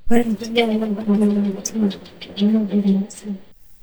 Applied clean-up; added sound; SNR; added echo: neural mask model DeepFilterNet 3.